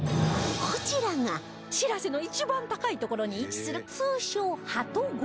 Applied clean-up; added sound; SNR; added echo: none; none; none; none.